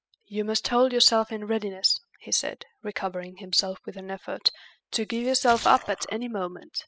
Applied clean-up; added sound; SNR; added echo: classical method spectral subtraction.